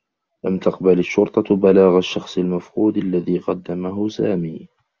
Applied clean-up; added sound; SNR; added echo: none; none; none; none.